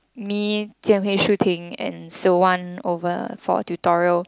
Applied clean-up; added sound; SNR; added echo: none; none; none; none.